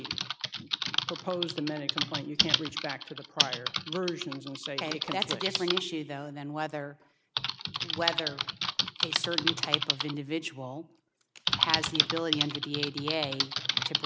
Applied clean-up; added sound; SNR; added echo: none; Typing; -3 dB; none.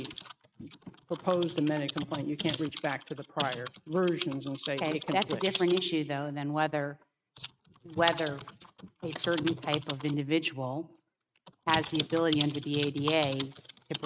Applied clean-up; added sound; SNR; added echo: neural mask model RNNoise.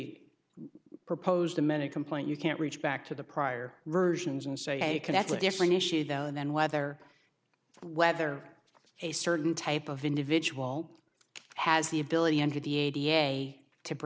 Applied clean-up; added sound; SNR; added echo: none; none; none; none.